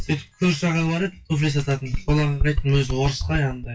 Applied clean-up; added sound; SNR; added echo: classical method WPE with log-MMSE.